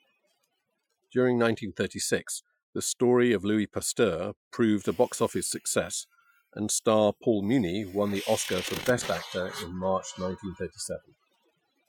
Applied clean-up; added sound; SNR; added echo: classical method Wiener filter.